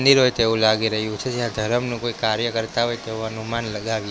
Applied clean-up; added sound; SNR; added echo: none; none; none; none.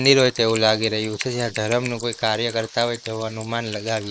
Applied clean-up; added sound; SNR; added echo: neural mask model Resemble Enhance denoiser.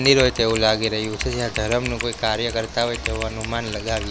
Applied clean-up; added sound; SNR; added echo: none; Typing; 9 dB; none.